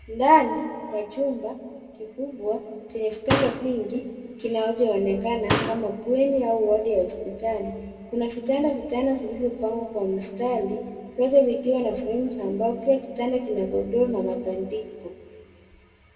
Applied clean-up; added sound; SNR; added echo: none; Slam; 4 dB; reverberation time 2.0 s.